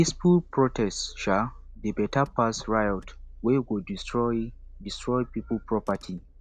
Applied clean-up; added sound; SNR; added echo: none; Engine / Car; 17 dB; none.